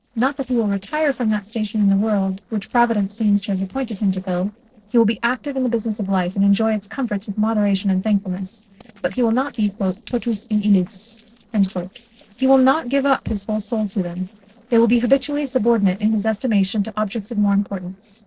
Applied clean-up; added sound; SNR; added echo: neural separator model SepFormer DNS4.